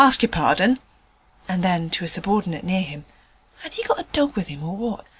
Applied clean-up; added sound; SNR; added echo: none; none; none; none.